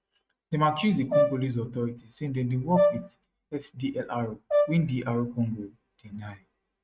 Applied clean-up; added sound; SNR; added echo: neural mask model RNNoise.